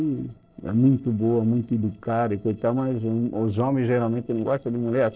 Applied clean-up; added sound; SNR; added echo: neural separator model SepFormer DNS4.